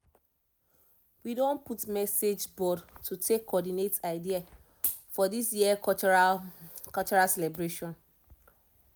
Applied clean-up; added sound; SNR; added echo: none; none; none; none.